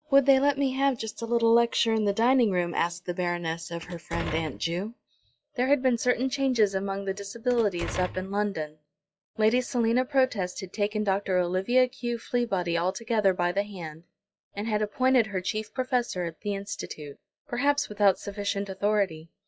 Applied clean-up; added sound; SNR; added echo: classical method log-MMSE.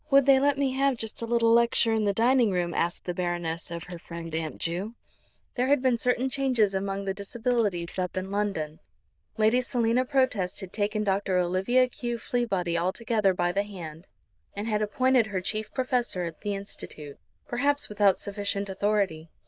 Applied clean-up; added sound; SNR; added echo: neural diffusion model UNIVERSE++.